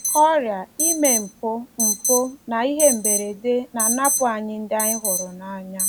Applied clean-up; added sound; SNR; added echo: none; Alarm; 2 dB; none.